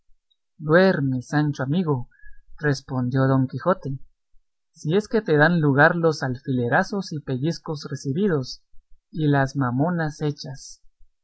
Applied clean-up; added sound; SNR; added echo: none; none; none; none.